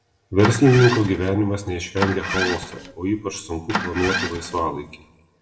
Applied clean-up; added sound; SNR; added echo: none; Engine starting; 7 dB; reverberation time 0.6 s.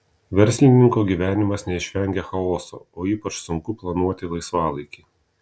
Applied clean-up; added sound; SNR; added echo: none; none; none; none.